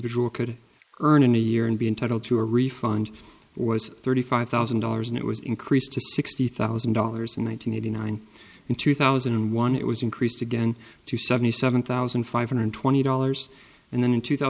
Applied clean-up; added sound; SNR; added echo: neural mask model Resemble Enhance denoiser.